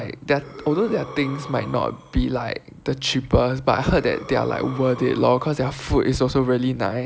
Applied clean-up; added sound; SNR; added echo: none; Breathing; 18 dB; none.